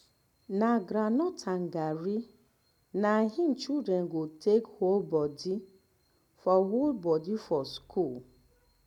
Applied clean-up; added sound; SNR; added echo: none; none; none; none.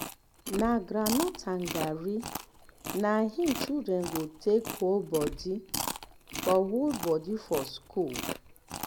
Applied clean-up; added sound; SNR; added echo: none; Chewing, mastication; 8 dB; none.